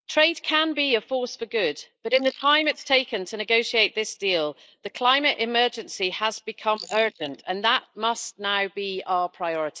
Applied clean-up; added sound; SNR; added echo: neural mask model Resemble Enhance denoiser.